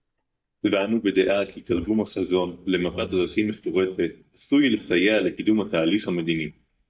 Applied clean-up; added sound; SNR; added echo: neural mask model DeepFilterNet 3.